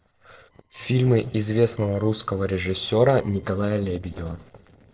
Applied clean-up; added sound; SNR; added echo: neural separator model SepFormer DNS4.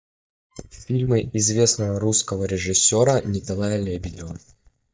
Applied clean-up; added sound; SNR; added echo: neural mask model DeepFilterNet 3.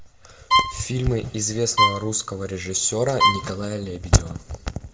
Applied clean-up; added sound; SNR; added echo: none; Bowed string instrument; 0 dB; reverberation time 1.7 s.